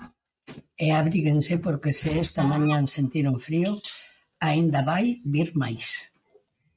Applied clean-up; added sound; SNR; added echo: neural mask model RNNoise.